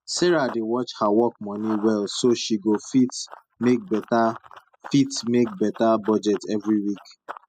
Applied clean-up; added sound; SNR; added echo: classical method spectral subtraction.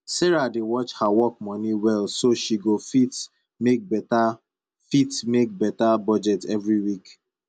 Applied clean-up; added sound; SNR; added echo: none; none; none; none.